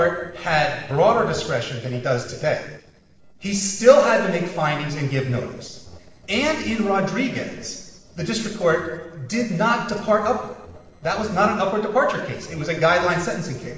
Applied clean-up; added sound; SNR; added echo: neural separator model SepFormer DNS4.